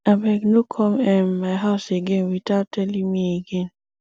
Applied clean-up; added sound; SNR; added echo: none; none; none; none.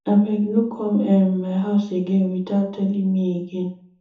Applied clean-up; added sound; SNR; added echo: none; none; none; reverberation time 1.0 s.